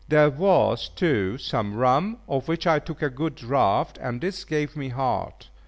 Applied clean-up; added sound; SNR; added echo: none; none; none; none.